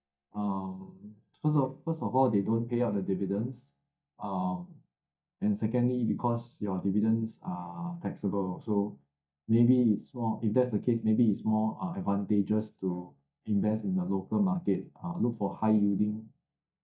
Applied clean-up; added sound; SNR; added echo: neural mask model DeepFilterNet 3.